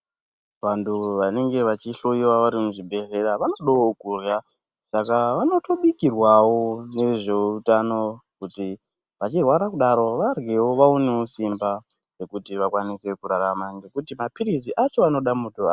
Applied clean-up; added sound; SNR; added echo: none; none; none; none.